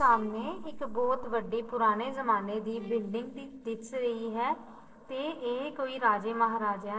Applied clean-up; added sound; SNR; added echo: neural separator model SepFormer DNS4.